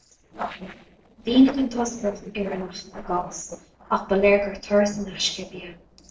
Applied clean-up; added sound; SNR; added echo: neural separator model SepFormer DNS4.